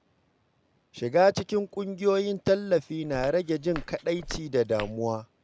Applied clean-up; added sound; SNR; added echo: none; Walk, footsteps; 14 dB; none.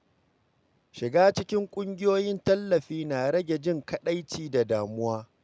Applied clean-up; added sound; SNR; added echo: none; none; none; none.